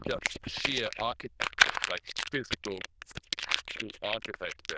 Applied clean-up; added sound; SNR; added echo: neural diffusion model UNIVERSE++.